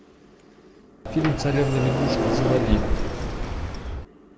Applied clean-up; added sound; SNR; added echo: none; Sliding door; -1 dB; none.